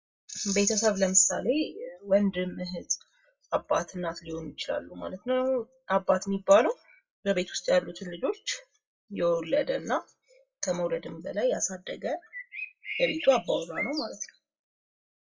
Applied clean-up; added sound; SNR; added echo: classical method WPE with log-MMSE.